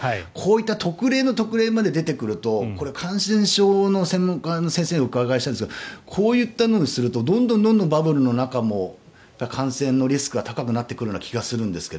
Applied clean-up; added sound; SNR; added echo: none; none; none; none.